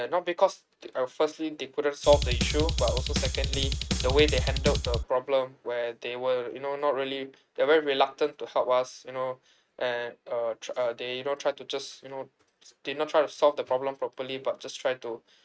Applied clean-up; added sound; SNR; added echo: neural mask model RNNoise.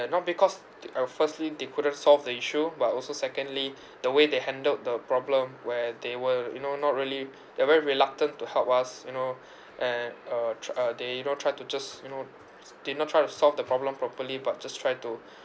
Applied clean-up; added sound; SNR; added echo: none; none; none; none.